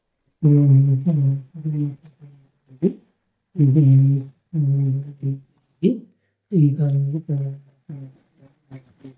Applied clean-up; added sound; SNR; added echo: neural mask model DeepFilterNet 3.